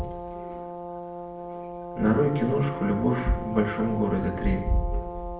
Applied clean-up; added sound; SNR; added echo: none; Brass instrument; 9 dB; reverberation time 0.7 s.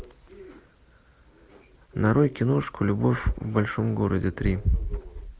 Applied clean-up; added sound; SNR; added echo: none; none; none; none.